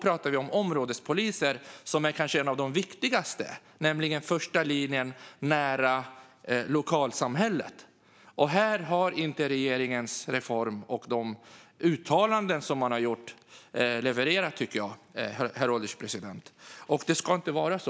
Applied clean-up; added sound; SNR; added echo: none; none; none; none.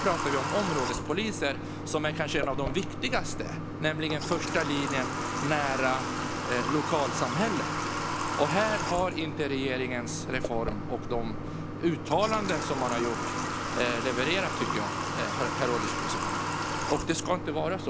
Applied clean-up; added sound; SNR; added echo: none; Water tap, faucet / Water; 1 dB; none.